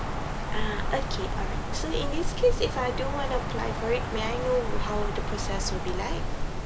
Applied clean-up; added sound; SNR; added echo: none; Wind; -3 dB; none.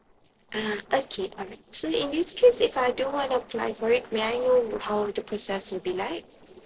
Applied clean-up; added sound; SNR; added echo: neural separator model SepFormer DNS4.